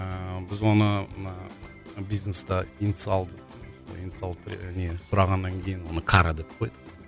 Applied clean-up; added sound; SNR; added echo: none; none; none; none.